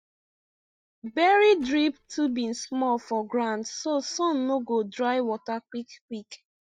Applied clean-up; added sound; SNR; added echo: neural mask model DeepFilterNet 3.